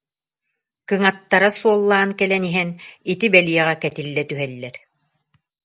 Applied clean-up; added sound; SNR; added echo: none; none; none; none.